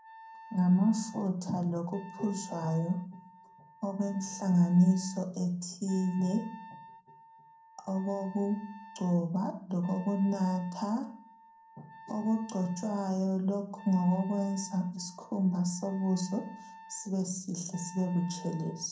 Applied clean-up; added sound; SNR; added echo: none; Wind instrument, woodwind instrument; 19 dB; reverberation time 0.6 s.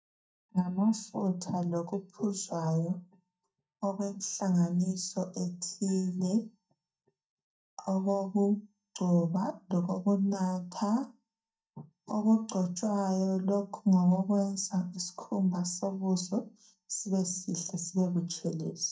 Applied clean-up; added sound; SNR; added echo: neural mask model DeepFilterNet 3.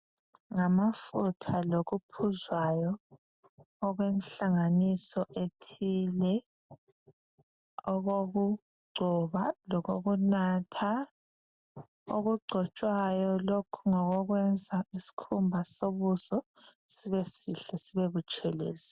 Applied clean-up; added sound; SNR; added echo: none; none; none; none.